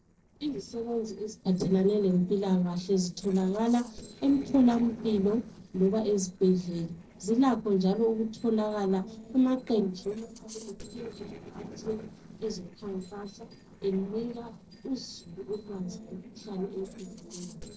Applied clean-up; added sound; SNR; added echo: neural separator model SepFormer DNS4.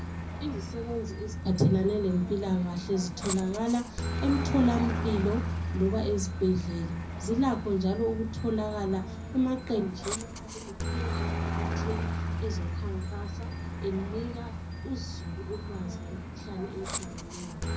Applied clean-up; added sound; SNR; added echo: none; Aircraft; 3 dB; reverberation time 0.4 s.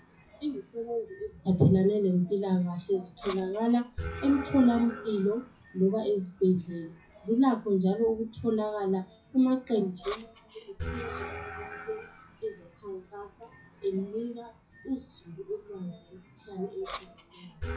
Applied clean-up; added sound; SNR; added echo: classical method WPE with log-MMSE.